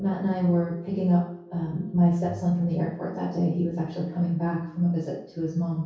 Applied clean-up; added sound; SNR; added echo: none; none; none; reverberation time 0.6 s.